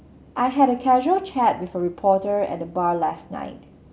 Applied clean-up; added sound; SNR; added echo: none; none; none; none.